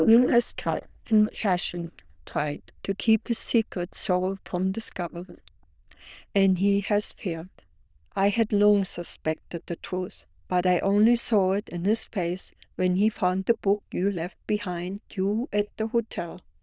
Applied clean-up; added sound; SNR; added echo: neural diffusion model UNIVERSE++.